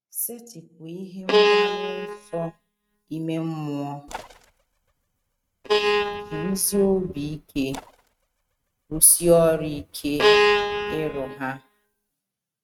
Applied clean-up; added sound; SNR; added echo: neural mask model RNNoise.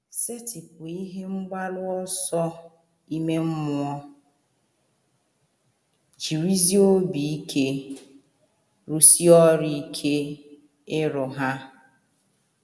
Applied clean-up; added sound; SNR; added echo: none; none; none; none.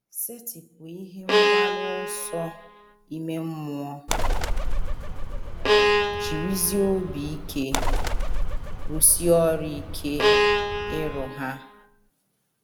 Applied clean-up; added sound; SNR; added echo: none; Bowed string instrument + Bird; -5 dB; none.